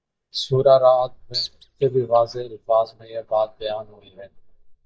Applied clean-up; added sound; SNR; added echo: neural mask model DeepFilterNet 3.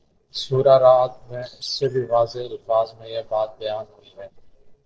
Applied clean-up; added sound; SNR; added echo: neural separator model SepFormer DNS4.